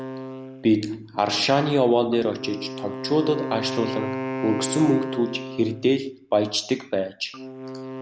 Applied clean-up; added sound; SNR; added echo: none; Wind instrument, woodwind instrument; 9 dB; none.